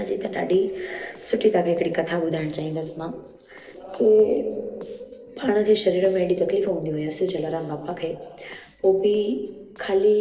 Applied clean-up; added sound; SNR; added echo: neural separator model SepFormer DNS4.